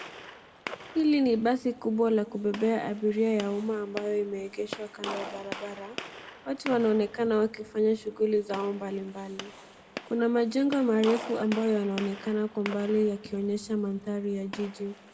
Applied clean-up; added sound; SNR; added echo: none; Gunshot, gunfire; 15 dB; reverberation time 1.7 s.